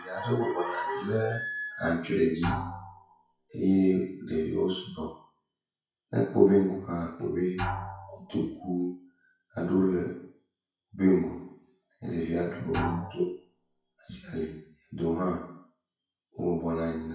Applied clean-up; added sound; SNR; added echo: classical method WPE with log-MMSE.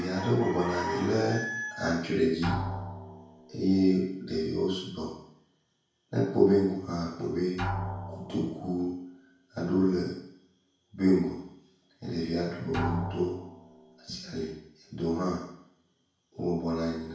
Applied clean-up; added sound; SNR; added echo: none; Drum; 12 dB; reverberation time 0.7 s.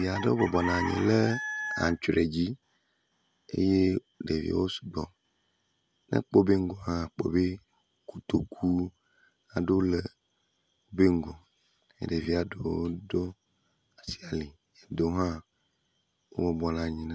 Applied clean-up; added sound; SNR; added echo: none; none; none; none.